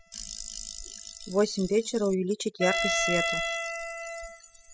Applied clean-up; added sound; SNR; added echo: classical method spectral subtraction.